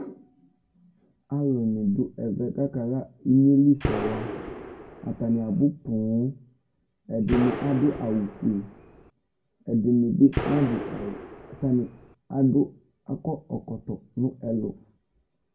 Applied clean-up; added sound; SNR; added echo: none; Gunshot, gunfire; 7 dB; reverberation time 0.2 s.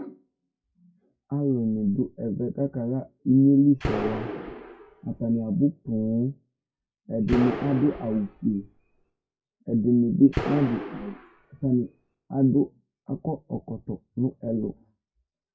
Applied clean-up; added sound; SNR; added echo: classical method WPE with log-MMSE.